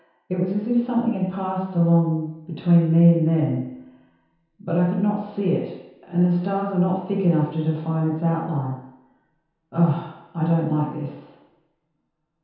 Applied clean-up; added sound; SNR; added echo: none; none; none; reverberation time 0.9 s.